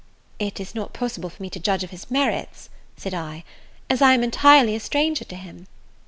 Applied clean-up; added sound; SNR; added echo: none; none; none; none.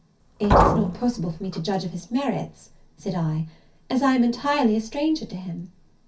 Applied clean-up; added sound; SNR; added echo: none; Liquid; -1 dB; reverberation time 0.3 s.